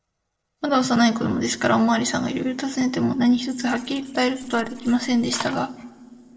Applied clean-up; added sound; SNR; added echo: neural separator model SepFormer DNS4.